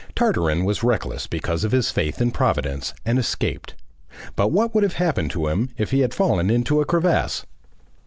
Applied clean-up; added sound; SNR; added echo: none; none; none; none.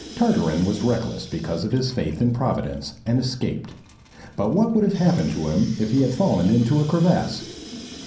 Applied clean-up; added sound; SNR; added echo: none; Sink (filling or washing) / Water tap, faucet; 18 dB; reverberation time 0.6 s.